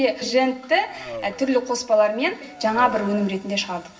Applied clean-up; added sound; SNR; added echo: none; Race car, auto racing; 18 dB; reverberation time 0.4 s.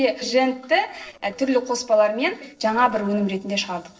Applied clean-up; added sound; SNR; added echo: neural separator model SepFormer DNS4.